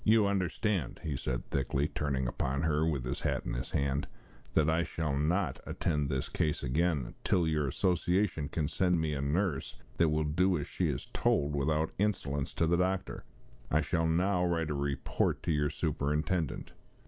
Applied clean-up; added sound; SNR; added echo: none; none; none; none.